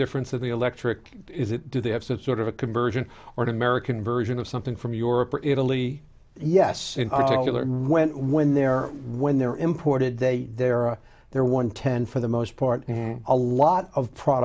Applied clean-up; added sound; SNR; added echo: none; none; none; none.